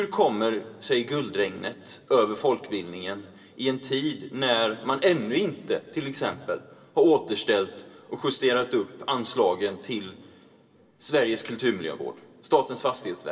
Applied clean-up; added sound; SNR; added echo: none; none; none; reverberation time 2.9 s.